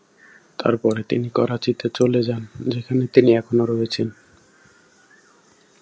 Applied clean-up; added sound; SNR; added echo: none; none; none; none.